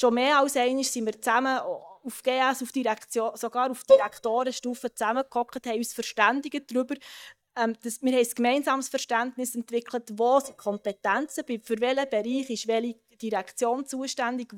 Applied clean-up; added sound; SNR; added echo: neural mask model DeepFilterNet 3.